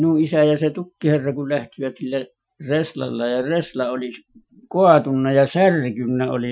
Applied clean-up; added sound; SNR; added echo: classical method Wiener filter.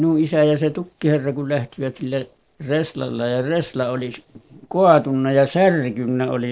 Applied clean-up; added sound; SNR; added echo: neural separator model SepFormer DNS4.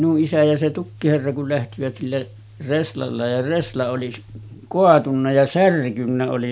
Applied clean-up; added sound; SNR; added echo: none; none; none; none.